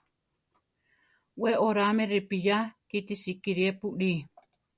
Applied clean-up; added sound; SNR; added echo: none; none; none; none.